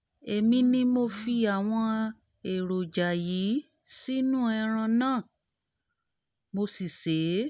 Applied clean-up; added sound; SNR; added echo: none; none; none; none.